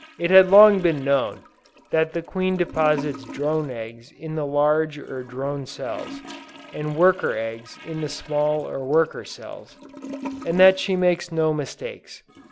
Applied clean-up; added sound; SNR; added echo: none; Toilet flush / Gurgling; 18 dB; none.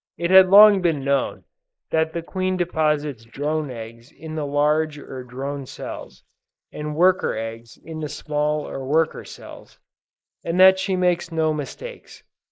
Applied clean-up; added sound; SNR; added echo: neural mask model Resemble Enhance denoiser.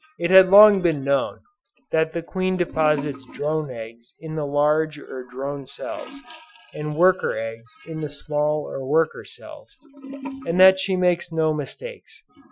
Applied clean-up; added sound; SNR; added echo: classical method Wiener filter.